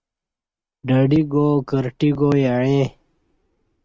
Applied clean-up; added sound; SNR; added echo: neural mask model RNNoise.